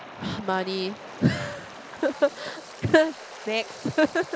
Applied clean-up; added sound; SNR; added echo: none; Waves, surf; 15 dB; none.